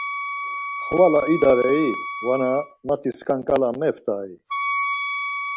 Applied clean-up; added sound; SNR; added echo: none; Wind instrument, woodwind instrument; 7 dB; none.